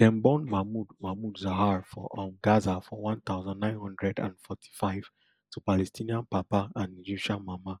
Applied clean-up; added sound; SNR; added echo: neural mask model Resemble Enhance denoiser.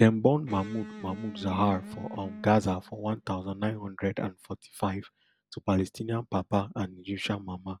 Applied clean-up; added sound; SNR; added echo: none; Electric guitar; 13 dB; none.